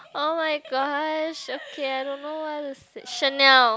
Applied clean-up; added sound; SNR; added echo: none; none; none; none.